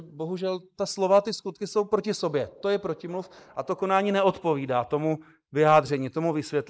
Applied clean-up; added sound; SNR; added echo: neural mask model Resemble Enhance denoiser.